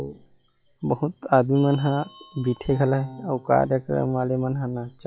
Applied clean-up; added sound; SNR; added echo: classical method log-MMSE.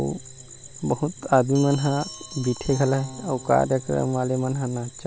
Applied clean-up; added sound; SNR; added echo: none; Acoustic guitar + Bell; 18 dB; none.